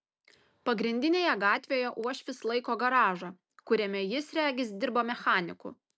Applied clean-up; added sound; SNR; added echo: none; none; none; none.